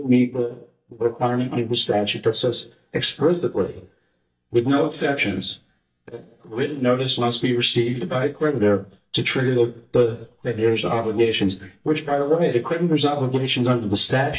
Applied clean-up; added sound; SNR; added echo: neural mask model DeepFilterNet 3.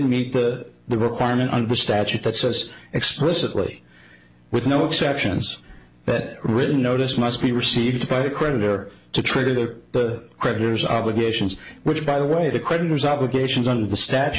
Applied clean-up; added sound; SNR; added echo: none; none; none; none.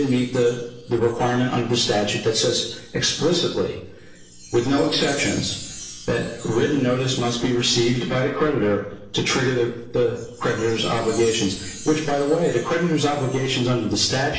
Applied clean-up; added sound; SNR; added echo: neural separator model SepFormer DNS4.